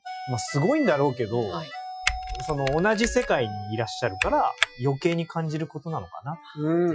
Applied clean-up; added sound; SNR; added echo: classical method Wiener filter.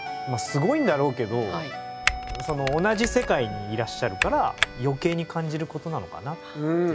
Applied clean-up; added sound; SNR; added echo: none; Typing; 6 dB; none.